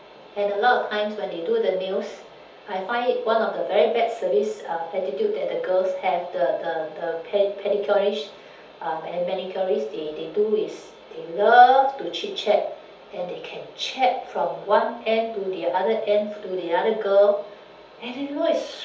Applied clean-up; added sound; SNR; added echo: none; none; none; reverberation time 0.6 s.